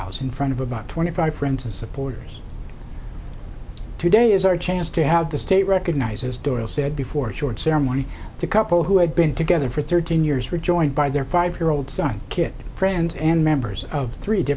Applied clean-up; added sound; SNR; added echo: none; none; none; none.